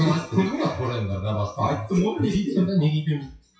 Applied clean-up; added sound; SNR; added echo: classical method WPE with log-MMSE.